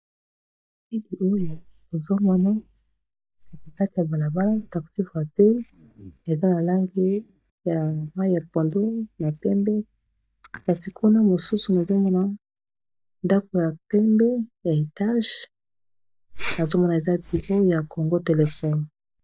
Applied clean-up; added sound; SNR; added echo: neural mask model DeepFilterNet 3.